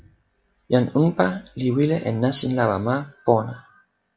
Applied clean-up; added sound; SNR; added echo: none; none; none; none.